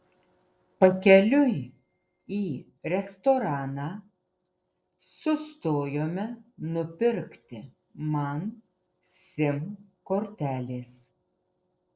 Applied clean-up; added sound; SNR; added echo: neural separator model SepFormer DNS4.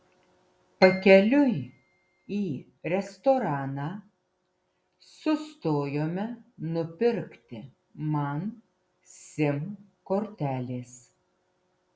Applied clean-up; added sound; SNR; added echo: none; Piano; 11 dB; none.